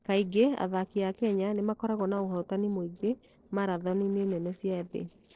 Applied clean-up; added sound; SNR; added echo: neural separator model SepFormer DNS4.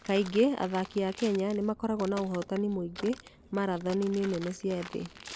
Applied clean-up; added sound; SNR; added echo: none; Walk, footsteps; 17 dB; none.